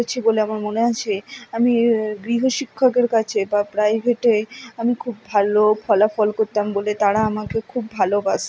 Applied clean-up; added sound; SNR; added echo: none; none; none; none.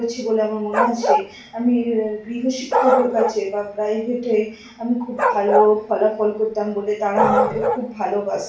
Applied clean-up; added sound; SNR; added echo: none; Bark; 3 dB; reverberation time 0.4 s.